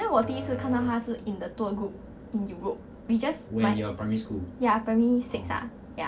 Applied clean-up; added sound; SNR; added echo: none; Musical instrument; 14 dB; none.